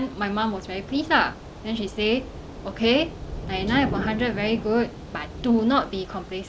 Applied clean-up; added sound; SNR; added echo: none; Thunder / Rain; 10 dB; none.